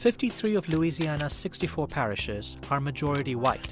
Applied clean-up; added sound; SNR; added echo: none; Camera; 17 dB; none.